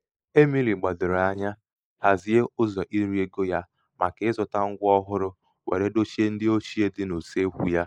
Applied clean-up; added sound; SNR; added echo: neural mask model Resemble Enhance denoiser.